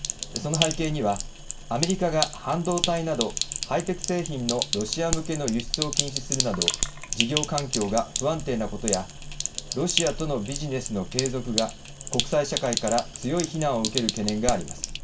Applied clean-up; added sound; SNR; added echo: none; Sink (filling or washing); 3 dB; reverberation time 0.2 s.